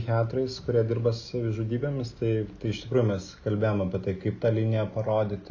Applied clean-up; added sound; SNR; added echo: none; none; none; none.